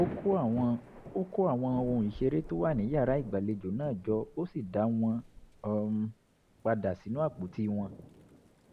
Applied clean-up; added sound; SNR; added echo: none; Thunder / Rain; 15 dB; none.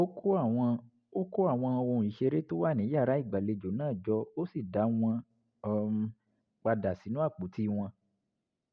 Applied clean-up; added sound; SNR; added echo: none; none; none; none.